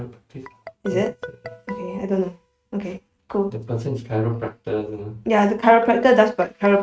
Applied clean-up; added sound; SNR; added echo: neural mask model RNNoise.